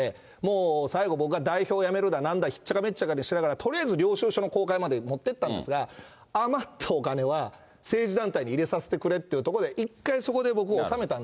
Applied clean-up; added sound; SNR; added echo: none; none; none; none.